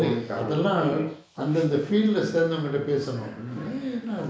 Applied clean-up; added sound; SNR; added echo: neural mask model Resemble Enhance denoiser.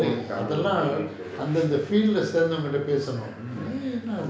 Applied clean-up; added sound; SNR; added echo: none; none; none; none.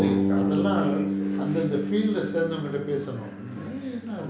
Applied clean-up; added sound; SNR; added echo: none; Bass guitar; -1 dB; none.